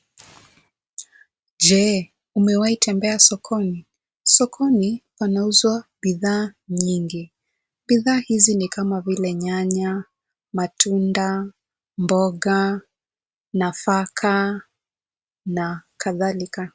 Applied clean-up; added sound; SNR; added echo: none; none; none; none.